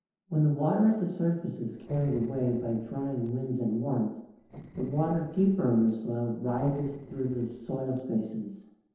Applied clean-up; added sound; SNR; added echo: neural separator model SepFormer DNS4.